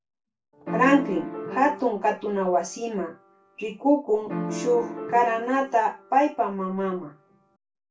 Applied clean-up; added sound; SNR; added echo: none; Piano; 11 dB; reverberation time 0.2 s.